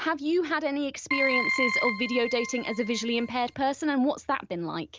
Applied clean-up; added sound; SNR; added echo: none; Keyboard (musical); 2 dB; none.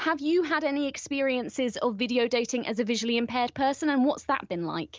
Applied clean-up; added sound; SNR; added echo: none; none; none; none.